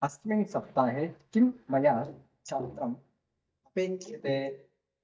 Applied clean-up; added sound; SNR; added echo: neural mask model DeepFilterNet 3.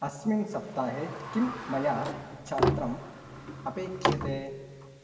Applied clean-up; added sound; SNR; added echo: none; Sliding door; 1 dB; reverberation time 1.9 s.